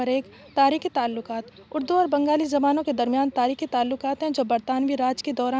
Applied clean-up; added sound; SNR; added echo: none; none; none; none.